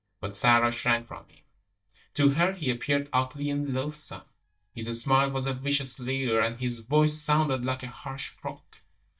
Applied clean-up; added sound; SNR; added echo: neural mask model DeepFilterNet 3.